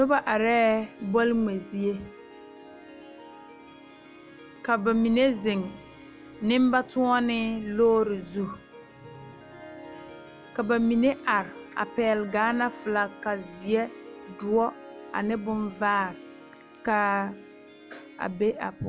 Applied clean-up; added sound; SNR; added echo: none; Harp; 19 dB; none.